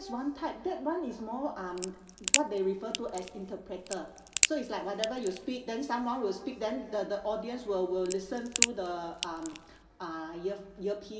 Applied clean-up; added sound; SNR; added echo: none; Crack; 0 dB; reverberation time 2.1 s.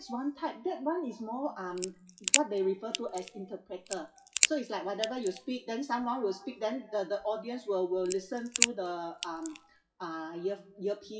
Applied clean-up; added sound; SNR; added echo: classical method WPE with log-MMSE.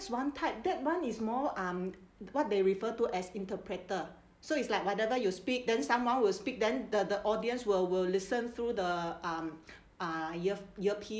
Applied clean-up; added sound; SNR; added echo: none; none; none; none.